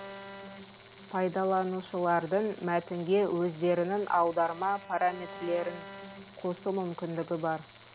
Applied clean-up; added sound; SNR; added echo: none; Bowed string instrument + Tools; 17 dB; none.